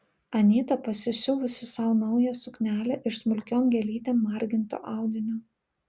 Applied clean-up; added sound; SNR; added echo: none; none; none; none.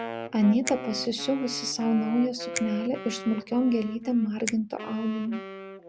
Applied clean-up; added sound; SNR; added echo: none; Wind instrument, woodwind instrument + Finger snapping; 10 dB; none.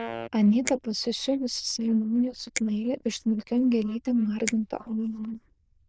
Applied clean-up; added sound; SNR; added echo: neural diffusion model UNIVERSE++.